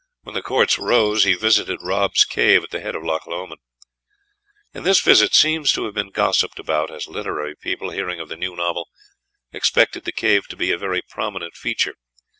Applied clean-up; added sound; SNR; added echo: none; none; none; none.